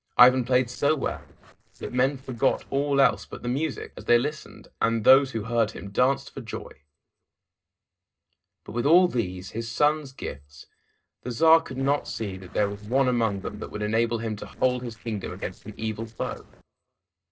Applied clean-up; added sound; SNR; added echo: neural separator model SepFormer DNS4.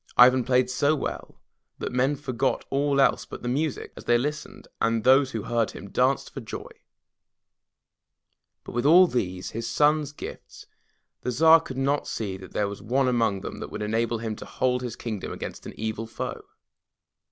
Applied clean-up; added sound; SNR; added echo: none; none; none; none.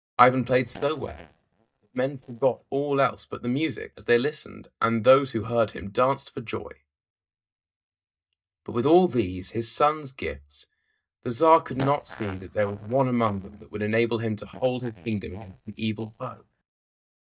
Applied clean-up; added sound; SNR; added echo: neural mask model DeepFilterNet 3.